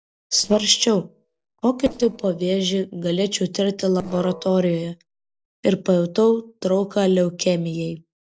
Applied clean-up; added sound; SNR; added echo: neural separator model SepFormer DNS4.